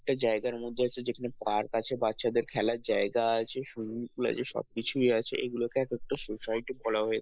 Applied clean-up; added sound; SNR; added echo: neural mask model Resemble Enhance denoiser.